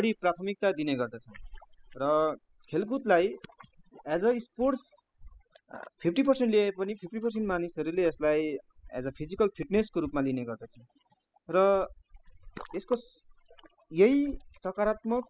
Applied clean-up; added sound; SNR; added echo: classical method spectral subtraction.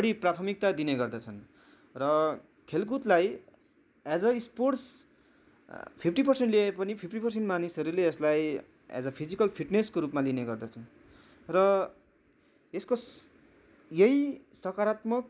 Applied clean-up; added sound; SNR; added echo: none; none; none; none.